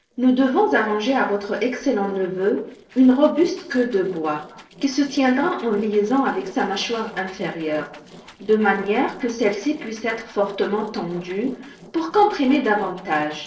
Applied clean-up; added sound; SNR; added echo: neural separator model SepFormer DNS4.